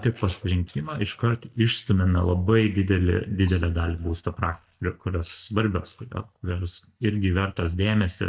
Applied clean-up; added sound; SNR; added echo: neural mask model DeepFilterNet 3.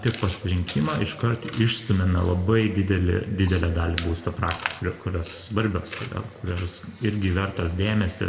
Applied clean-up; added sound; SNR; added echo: none; Chewing, mastication; 17 dB; reverberation time 1.3 s.